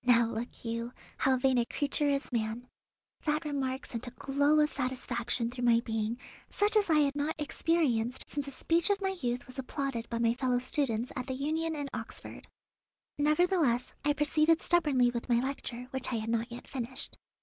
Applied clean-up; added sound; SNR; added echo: none; none; none; none.